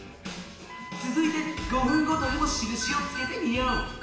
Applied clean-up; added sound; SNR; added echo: none; Wind instrument, woodwind instrument; 16 dB; reverberation time 1.1 s.